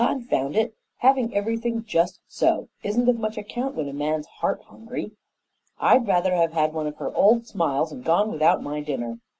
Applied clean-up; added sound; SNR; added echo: none; none; none; none.